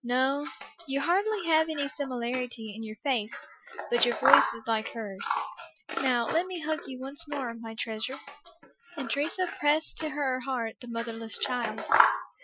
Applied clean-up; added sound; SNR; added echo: classical method Wiener filter.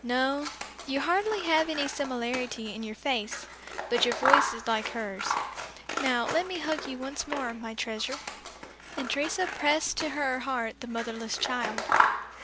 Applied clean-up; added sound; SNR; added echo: none; Scissors; 2 dB; none.